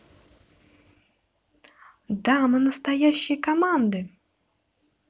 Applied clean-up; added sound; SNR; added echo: none; none; none; none.